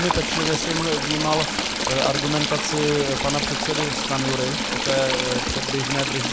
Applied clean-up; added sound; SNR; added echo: none; Stream / Trickle, dribble; 0 dB; none.